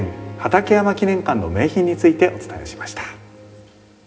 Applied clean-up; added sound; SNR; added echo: none; none; none; reverberation time 0.3 s.